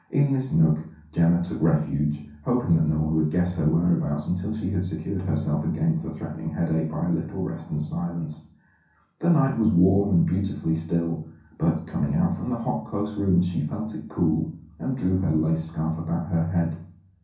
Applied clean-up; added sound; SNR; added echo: none; none; none; reverberation time 0.6 s.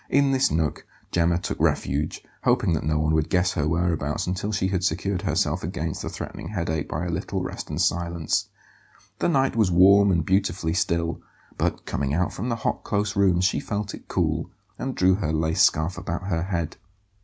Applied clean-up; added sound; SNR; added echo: none; none; none; none.